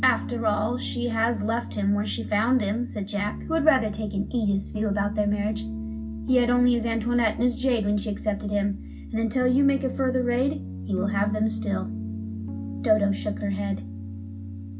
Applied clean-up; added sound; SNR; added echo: none; Piano; 7 dB; reverberation time 0.4 s.